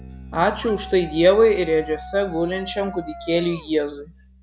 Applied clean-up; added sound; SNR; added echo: none; Dog + Bass guitar; 16 dB; none.